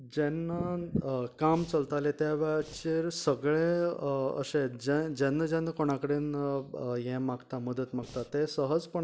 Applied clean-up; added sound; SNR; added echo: none; Breathing; 20 dB; none.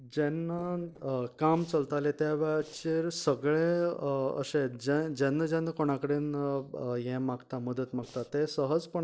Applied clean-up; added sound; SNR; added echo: neural separator model SepFormer DNS4.